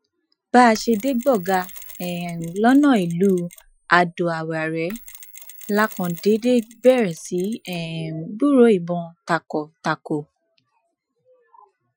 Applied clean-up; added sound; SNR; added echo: classical method Wiener filter.